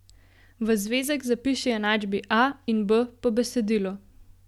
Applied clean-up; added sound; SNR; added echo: none; none; none; none.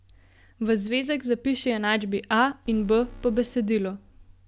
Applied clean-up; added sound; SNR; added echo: none; Alarm; 18 dB; none.